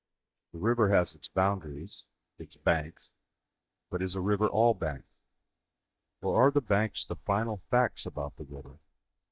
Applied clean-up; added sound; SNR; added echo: neural mask model DeepFilterNet 3.